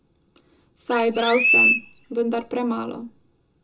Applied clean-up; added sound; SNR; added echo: none; Chirp, tweet; -5 dB; reverberation time 0.2 s.